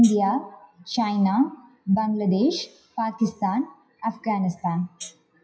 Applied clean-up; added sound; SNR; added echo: classical method WPE with log-MMSE.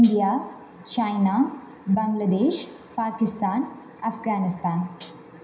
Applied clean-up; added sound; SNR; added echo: none; Hi-hat; 17 dB; reverberation time 0.9 s.